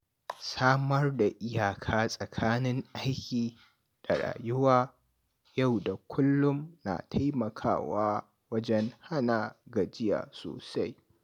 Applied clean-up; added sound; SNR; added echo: none; none; none; none.